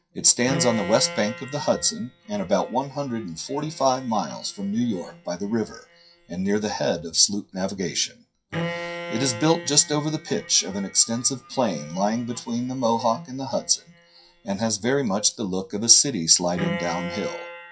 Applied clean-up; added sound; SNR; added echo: classical method WPE with log-MMSE.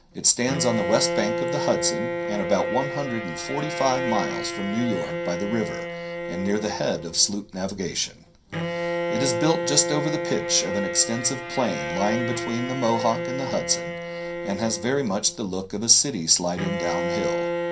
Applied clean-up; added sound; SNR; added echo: none; Bowed string instrument; 4 dB; reverberation time 0.3 s.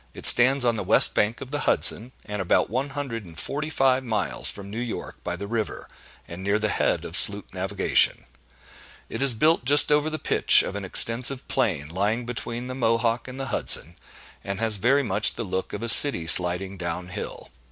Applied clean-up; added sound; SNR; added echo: none; none; none; none.